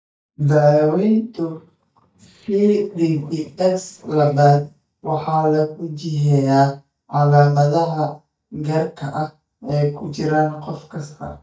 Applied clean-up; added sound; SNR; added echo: neural mask model DeepFilterNet 3.